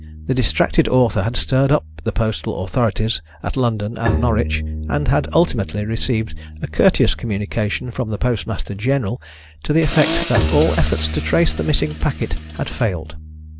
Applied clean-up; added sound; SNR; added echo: none; Accelerating, revving, vroom + Bowed string instrument; 8 dB; none.